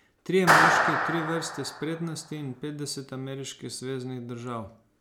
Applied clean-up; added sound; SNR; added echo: none; Clapping; -5 dB; none.